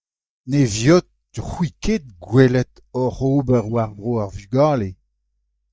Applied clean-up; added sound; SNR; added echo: neural mask model DeepFilterNet 3.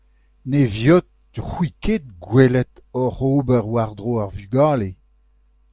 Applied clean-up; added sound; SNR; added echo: none; none; none; none.